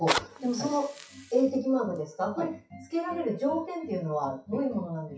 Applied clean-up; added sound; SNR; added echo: classical method WPE with log-MMSE.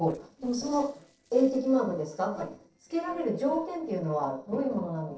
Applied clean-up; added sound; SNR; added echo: neural separator model SepFormer DNS4.